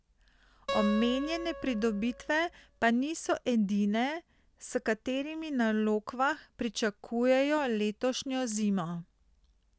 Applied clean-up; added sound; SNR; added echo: none; Acoustic guitar; 9 dB; none.